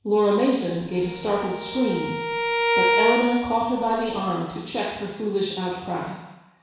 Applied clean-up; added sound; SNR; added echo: none; Bowed string instrument; 1 dB; reverberation time 1.1 s.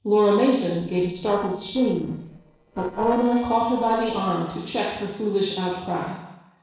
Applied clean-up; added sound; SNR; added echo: neural separator model SepFormer DNS4.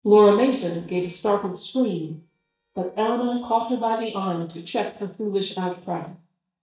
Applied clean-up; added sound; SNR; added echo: neural mask model DeepFilterNet 3.